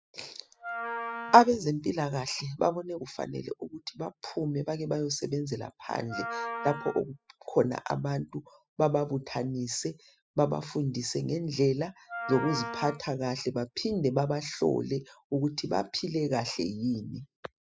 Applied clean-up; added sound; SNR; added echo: classical method spectral subtraction.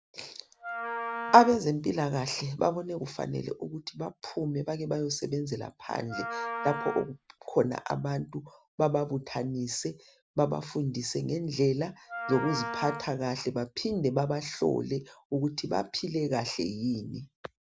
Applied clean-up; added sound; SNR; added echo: none; Wind instrument, woodwind instrument; 7 dB; none.